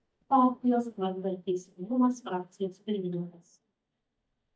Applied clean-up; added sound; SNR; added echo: neural mask model DeepFilterNet 3.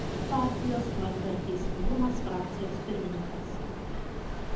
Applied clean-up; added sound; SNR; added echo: none; Ocean; -2 dB; reverberation time 0.8 s.